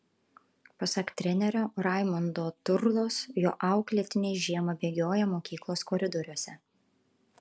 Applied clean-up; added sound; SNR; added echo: none; none; none; none.